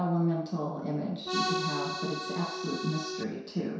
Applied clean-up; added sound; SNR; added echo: none; Accordion; 1 dB; reverberation time 0.7 s.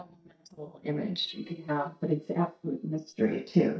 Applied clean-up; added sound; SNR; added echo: neural mask model DeepFilterNet 3.